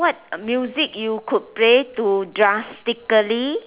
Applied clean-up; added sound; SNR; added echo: none; none; none; none.